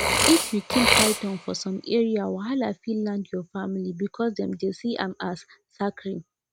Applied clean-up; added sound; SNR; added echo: none; Burping, eructation; 2 dB; none.